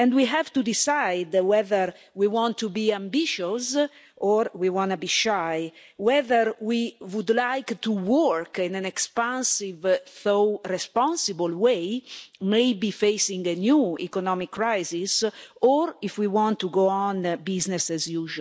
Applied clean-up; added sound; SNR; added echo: none; none; none; none.